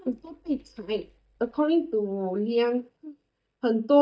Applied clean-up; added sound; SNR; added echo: neural mask model DeepFilterNet 3.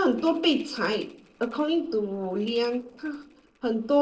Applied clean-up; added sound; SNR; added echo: neural separator model SepFormer DNS4.